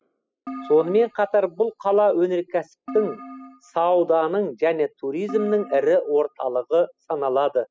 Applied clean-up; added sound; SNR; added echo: classical method spectral subtraction.